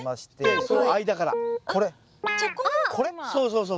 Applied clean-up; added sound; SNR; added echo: none; Guitar; 3 dB; none.